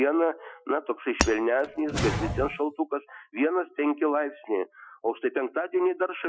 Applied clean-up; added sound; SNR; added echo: classical method Wiener filter.